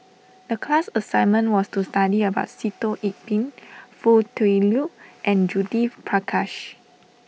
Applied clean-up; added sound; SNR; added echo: none; none; none; none.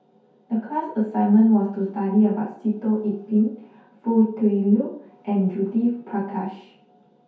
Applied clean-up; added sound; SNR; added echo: none; none; none; reverberation time 0.6 s.